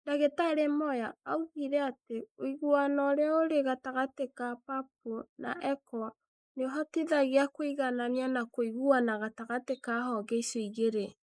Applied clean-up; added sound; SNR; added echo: neural mask model Resemble Enhance denoiser.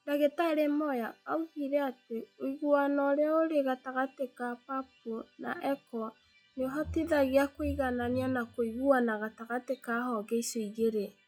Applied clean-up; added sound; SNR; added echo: classical method log-MMSE.